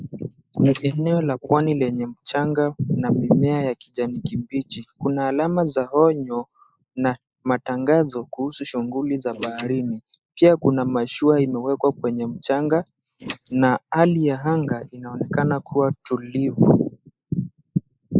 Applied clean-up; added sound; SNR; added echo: neural mask model Resemble Enhance denoiser.